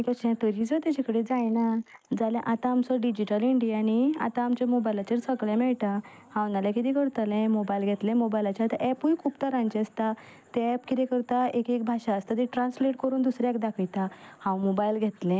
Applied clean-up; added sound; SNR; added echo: neural mask model Resemble Enhance denoiser.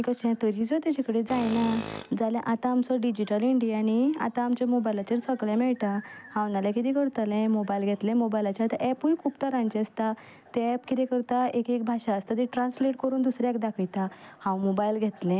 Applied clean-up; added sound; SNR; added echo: none; Tools; 12 dB; none.